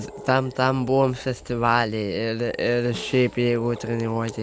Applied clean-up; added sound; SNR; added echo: none; Animal + Snare drum; 18 dB; none.